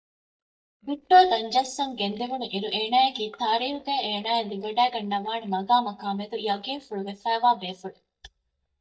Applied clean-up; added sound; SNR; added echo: neural mask model DeepFilterNet 3.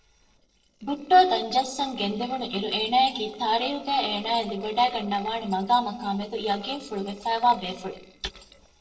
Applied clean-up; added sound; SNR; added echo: neural separator model SepFormer DNS4.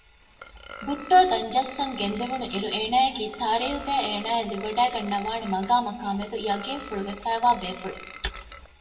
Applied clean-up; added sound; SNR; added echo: none; Burping, eructation; 17 dB; reverberation time 0.7 s.